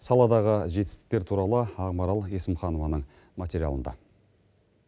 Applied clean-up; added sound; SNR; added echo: none; none; none; none.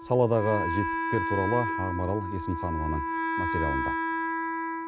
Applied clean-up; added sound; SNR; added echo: none; Wind instrument, woodwind instrument; 1 dB; none.